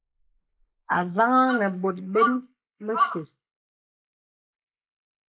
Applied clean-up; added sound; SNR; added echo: neural mask model Resemble Enhance denoiser.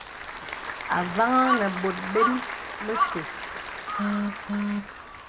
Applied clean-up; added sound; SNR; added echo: none; Applause / Crowd + Crow; 2 dB; none.